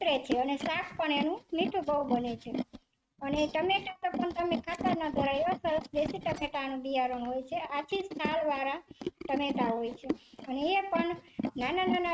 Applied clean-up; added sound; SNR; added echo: neural mask model RNNoise.